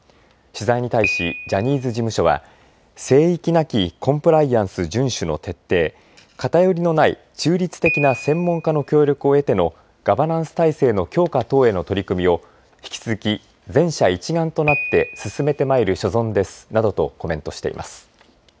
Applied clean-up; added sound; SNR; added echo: none; Piano; 15 dB; none.